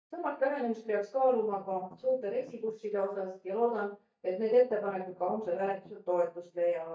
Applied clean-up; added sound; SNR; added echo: neural mask model DeepFilterNet 3.